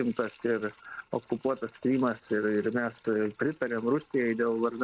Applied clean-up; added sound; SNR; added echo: neural mask model RNNoise.